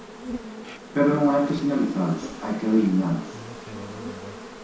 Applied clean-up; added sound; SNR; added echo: none; Insect; 12 dB; reverberation time 0.7 s.